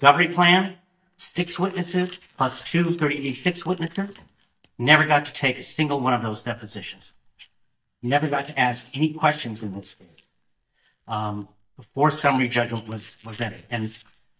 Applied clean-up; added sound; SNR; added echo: neural mask model DeepFilterNet 3.